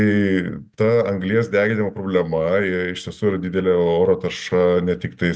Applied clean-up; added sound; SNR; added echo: none; none; none; none.